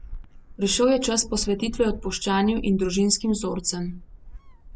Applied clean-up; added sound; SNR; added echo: none; Gull, seagull; 13 dB; none.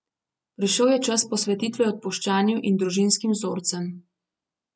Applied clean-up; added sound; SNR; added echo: none; none; none; none.